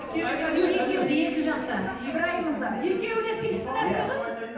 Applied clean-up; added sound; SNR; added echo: none; Screech; 10 dB; reverberation time 0.9 s.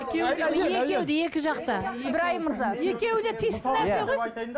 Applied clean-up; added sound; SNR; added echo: none; none; none; none.